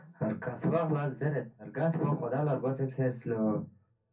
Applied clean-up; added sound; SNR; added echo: none; none; none; reverberation time 0.3 s.